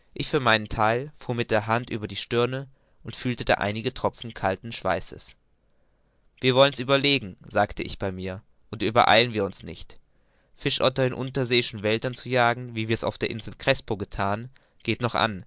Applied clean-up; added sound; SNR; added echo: none; none; none; none.